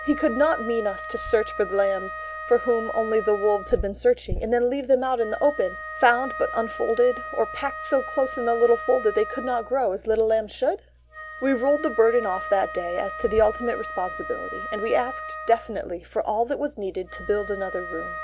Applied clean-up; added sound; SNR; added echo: none; Wind instrument, woodwind instrument; 11 dB; none.